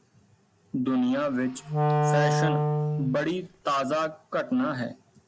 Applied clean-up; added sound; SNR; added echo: none; Wind instrument, woodwind instrument; -3 dB; none.